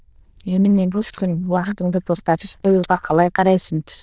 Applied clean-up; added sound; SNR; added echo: neural diffusion model UNIVERSE++.